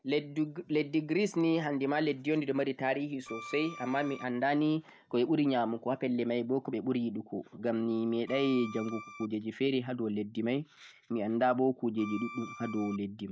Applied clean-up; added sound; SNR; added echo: none; Bowed string instrument; 13 dB; none.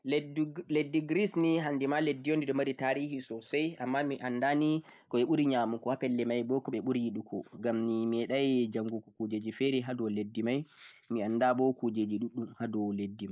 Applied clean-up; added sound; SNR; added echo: neural mask model Resemble Enhance denoiser.